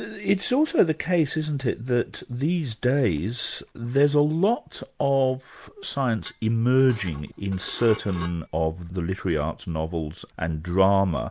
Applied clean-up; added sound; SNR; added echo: none; Dishes, pots, and pans / Glass; 18 dB; none.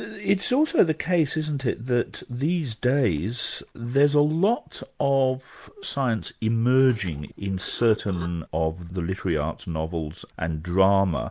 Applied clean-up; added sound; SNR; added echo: neural mask model Resemble Enhance denoiser.